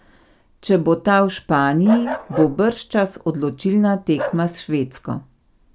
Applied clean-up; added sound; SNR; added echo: none; Bark; 11 dB; none.